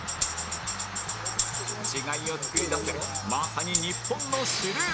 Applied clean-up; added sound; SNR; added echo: none; Tambourine; 1 dB; none.